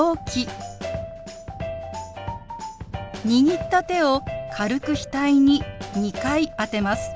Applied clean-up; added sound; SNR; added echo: none; none; none; none.